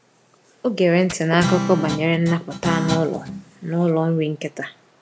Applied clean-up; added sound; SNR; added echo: none; Guitar + Coin (dropping); 6 dB; none.